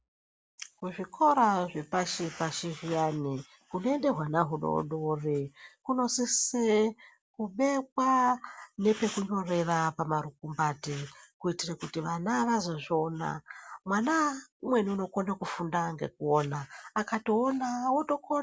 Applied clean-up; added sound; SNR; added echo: none; none; none; none.